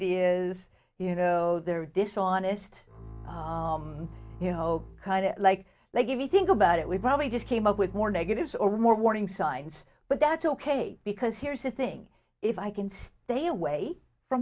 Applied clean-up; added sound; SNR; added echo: none; Bowed string instrument; 16 dB; none.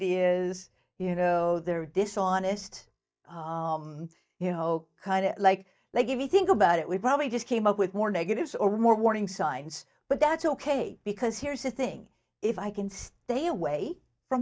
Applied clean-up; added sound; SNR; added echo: neural mask model DeepFilterNet 3.